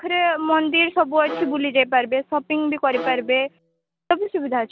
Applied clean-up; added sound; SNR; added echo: none; Bowed string instrument; 14 dB; none.